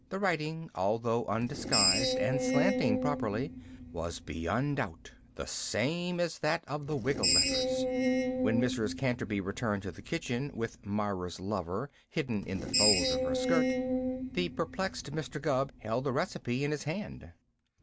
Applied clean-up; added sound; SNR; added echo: none; Screech; 1 dB; none.